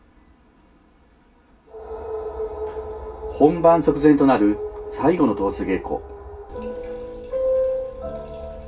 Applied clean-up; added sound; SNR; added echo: none; none; none; reverberation time 0.2 s.